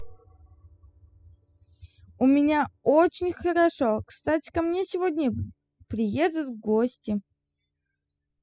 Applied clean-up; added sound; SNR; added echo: classical method spectral subtraction.